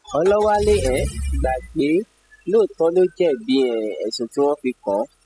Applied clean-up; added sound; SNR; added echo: classical method spectral subtraction.